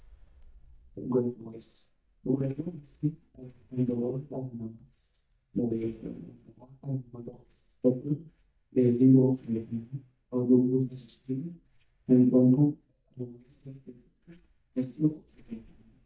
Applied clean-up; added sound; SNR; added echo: neural mask model DeepFilterNet 3.